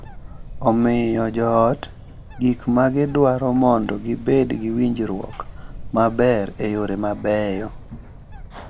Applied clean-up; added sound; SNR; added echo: none; Bird; 15 dB; none.